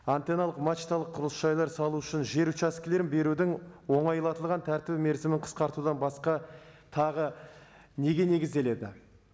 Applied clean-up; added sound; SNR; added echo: none; none; none; none.